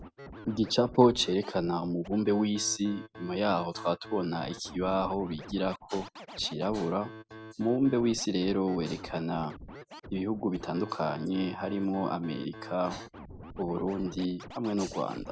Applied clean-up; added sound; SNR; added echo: none; Scratching (performance technique); 16 dB; none.